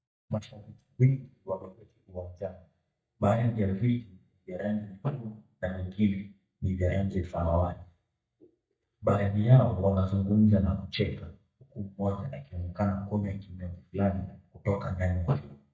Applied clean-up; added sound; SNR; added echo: neural mask model DeepFilterNet 3.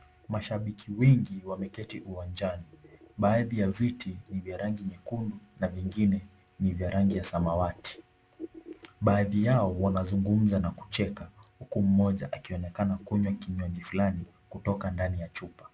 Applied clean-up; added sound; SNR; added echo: none; none; none; none.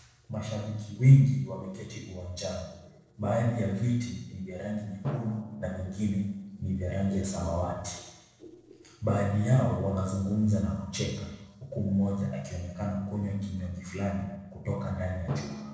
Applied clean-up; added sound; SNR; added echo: neural separator model SepFormer DNS4.